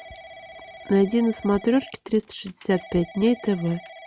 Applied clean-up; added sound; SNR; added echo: none; Telephone / Typing; 19 dB; none.